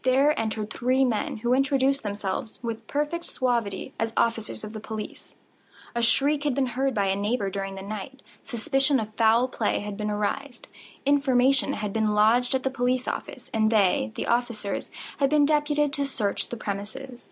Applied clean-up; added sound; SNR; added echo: none; none; none; none.